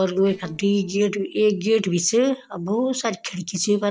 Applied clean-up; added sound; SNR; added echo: neural separator model SepFormer DNS4.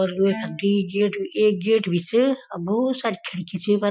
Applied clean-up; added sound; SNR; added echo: classical method Wiener filter.